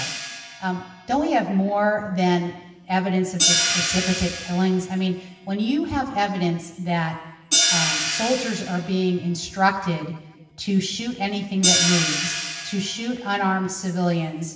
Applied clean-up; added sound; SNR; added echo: none; Hi-hat; 4 dB; reverberation time 1.2 s.